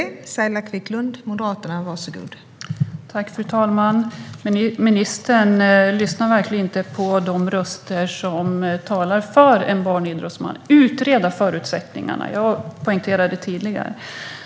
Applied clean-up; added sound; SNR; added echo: none; none; none; none.